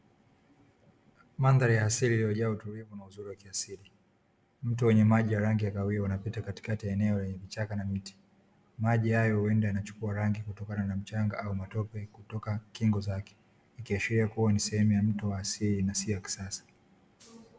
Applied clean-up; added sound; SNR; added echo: none; none; none; none.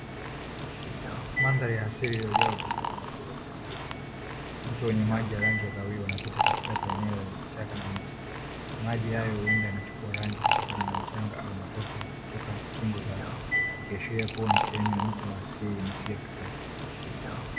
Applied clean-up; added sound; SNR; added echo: none; Liquid; -1 dB; none.